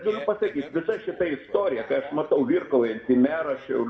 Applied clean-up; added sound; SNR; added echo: none; Fart; 19 dB; reverberation time 0.8 s.